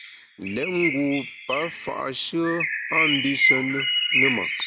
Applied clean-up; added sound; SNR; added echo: none; Bird; -2 dB; none.